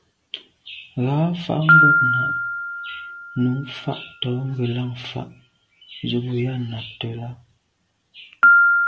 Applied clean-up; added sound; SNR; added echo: none; Piano; -4 dB; none.